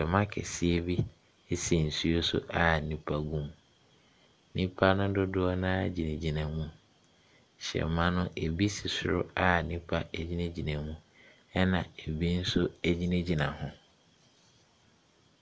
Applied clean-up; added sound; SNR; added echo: none; none; none; none.